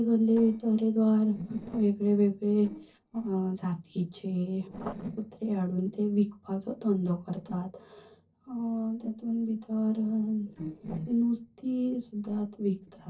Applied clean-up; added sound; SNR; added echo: neural separator model SepFormer DNS4.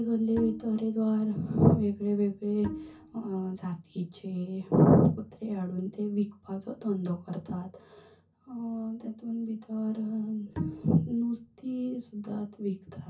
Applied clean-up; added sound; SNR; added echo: none; Bowed string instrument; 13 dB; reverberation time 0.3 s.